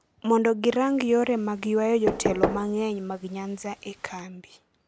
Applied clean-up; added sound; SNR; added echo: none; Knock / Wood; 7 dB; none.